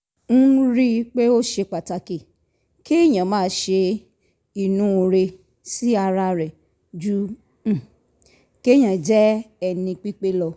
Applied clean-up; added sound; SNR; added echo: none; none; none; none.